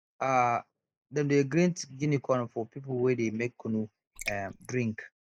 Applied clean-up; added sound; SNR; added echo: neural mask model Resemble Enhance denoiser.